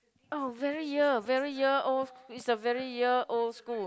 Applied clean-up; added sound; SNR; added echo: none; none; none; none.